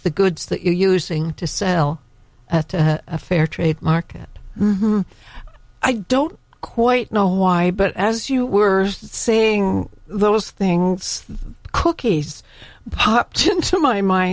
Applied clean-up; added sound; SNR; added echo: none; none; none; none.